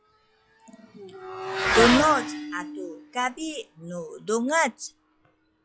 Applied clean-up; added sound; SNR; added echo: classical method log-MMSE.